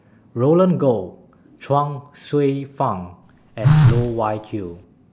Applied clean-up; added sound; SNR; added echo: none; Telephone; -3 dB; none.